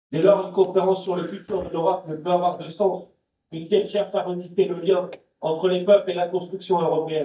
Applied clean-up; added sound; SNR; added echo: neural mask model DeepFilterNet 3.